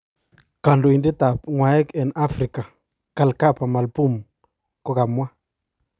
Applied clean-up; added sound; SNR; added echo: none; none; none; none.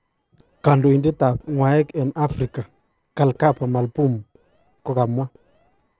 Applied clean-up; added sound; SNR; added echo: neural separator model SepFormer DNS4.